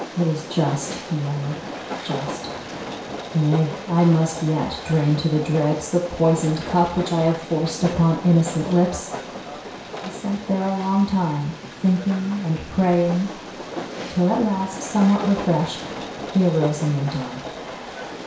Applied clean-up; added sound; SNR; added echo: none; Train; 11 dB; reverberation time 0.6 s.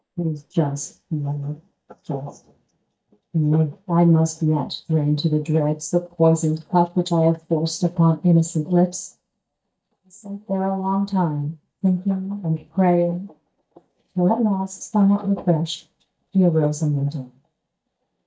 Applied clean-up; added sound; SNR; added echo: neural mask model DeepFilterNet 3.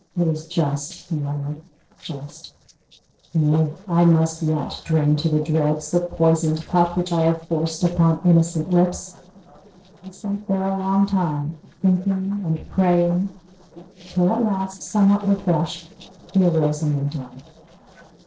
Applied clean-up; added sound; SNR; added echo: neural separator model SepFormer DNS4.